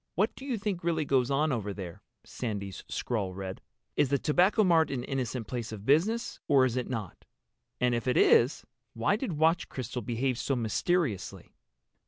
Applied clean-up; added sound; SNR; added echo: none; none; none; none.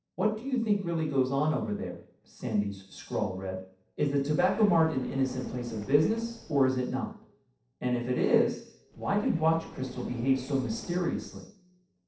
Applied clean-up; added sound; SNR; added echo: neural separator model SepFormer DNS4.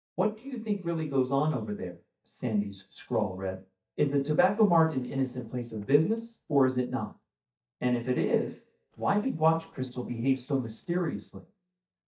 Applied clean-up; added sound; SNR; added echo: neural mask model DeepFilterNet 3.